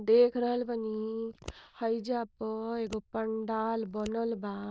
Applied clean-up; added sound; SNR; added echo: neural diffusion model UNIVERSE++.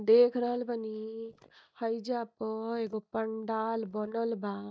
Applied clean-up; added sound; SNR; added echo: neural mask model DeepFilterNet 3.